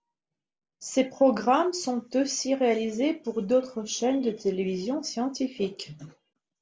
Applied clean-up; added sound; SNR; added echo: none; none; none; none.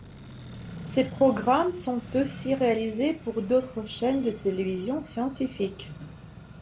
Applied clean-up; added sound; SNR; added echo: none; Accelerating, revving, vroom; 15 dB; none.